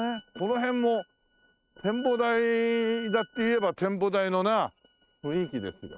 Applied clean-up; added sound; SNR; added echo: neural mask model RNNoise.